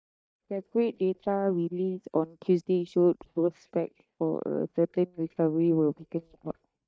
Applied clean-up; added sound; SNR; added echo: neural mask model DeepFilterNet 3.